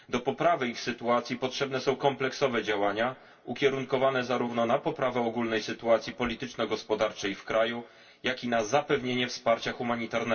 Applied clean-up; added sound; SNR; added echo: none; none; none; reverberation time 0.2 s.